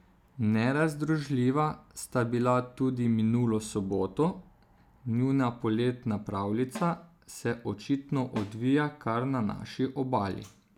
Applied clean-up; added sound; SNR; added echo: none; Snare drum; 19 dB; none.